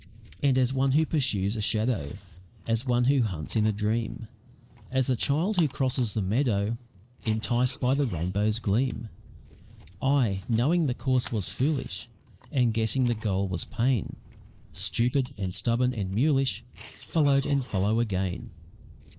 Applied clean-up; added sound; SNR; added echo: neural mask model Resemble Enhance denoiser.